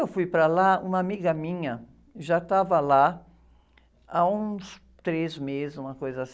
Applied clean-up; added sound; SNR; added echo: none; none; none; none.